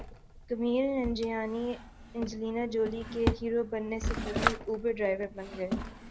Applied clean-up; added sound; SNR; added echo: none; Drawer open or close; 4 dB; none.